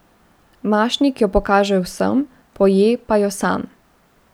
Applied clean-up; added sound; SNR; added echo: none; none; none; none.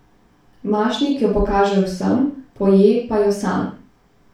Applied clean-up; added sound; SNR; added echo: none; none; none; reverberation time 0.4 s.